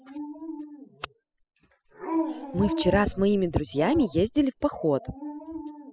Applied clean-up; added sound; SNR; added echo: classical method spectral subtraction.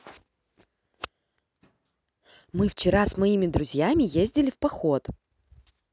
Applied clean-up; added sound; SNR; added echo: none; none; none; none.